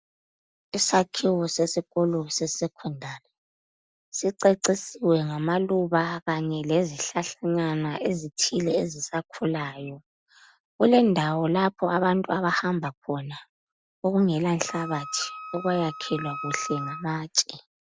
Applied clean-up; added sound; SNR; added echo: none; Wind instrument, woodwind instrument; 11 dB; none.